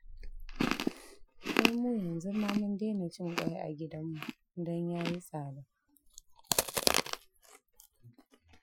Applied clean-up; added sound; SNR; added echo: classical method Wiener filter.